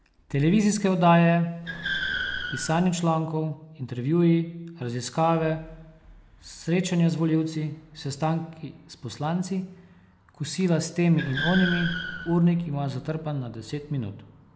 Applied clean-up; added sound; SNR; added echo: none; Car; 7 dB; none.